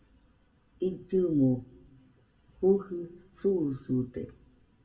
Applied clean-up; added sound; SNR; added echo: none; none; none; reverberation time 0.4 s.